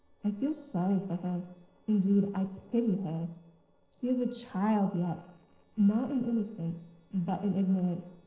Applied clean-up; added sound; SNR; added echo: neural separator model SepFormer DNS4.